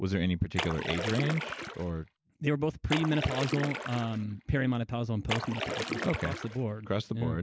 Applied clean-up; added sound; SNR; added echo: none; Splash, splatter; 5 dB; none.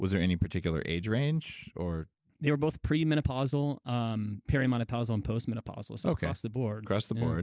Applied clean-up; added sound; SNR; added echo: none; none; none; none.